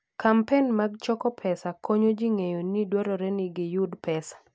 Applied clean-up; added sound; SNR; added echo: none; none; none; none.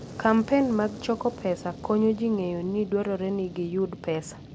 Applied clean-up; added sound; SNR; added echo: none; Fire; 16 dB; none.